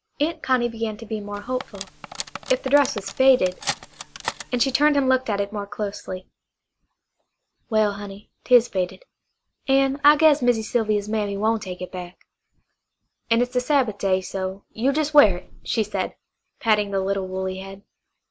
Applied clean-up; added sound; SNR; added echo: none; Cutlery, silverware; 11 dB; none.